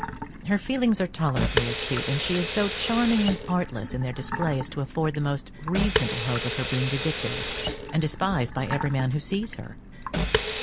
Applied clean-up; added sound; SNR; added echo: none; Sink (filling or washing) / Water tap, faucet; 4 dB; none.